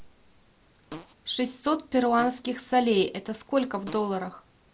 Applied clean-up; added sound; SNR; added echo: none; Fart; 17 dB; none.